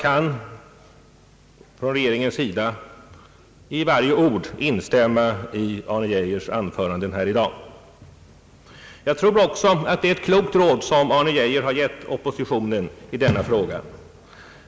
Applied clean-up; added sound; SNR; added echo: none; none; none; none.